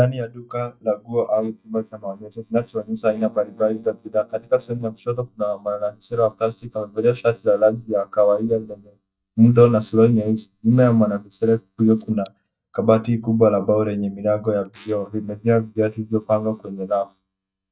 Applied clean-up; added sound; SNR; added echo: neural mask model DeepFilterNet 3.